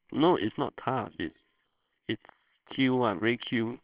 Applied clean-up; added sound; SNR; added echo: neural separator model SepFormer WHAMR!.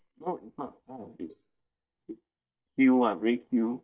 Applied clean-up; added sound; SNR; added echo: neural mask model DeepFilterNet 3.